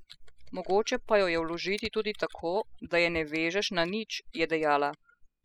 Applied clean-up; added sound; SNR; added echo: classical method spectral subtraction.